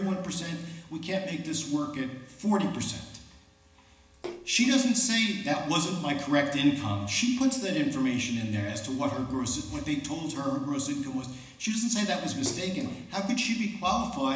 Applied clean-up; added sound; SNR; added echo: none; Splash, splatter; 18 dB; reverberation time 1.0 s.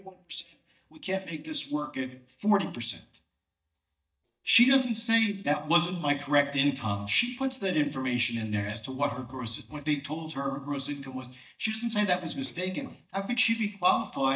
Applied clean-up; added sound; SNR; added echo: neural mask model DeepFilterNet 3.